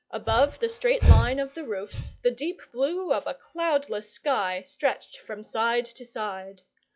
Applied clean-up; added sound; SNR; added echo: classical method log-MMSE.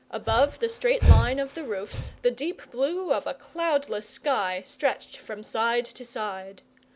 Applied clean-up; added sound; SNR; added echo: none; Breathing; -3 dB; none.